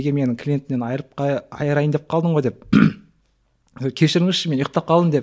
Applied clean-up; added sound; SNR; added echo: none; none; none; none.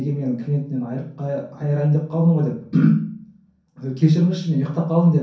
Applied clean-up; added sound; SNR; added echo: none; none; none; reverberation time 0.6 s.